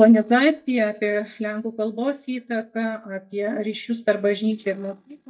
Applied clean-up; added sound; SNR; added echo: neural mask model DeepFilterNet 3.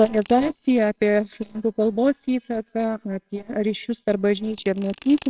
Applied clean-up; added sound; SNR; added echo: neural separator model SepFormer WHAMR!.